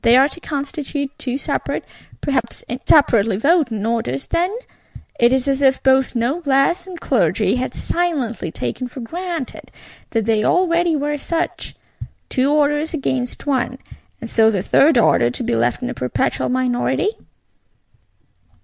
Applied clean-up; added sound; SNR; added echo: none; none; none; none.